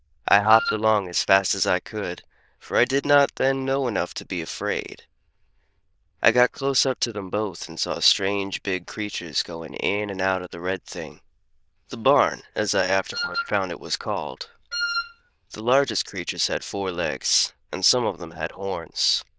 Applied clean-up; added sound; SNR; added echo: neural diffusion model UNIVERSE++.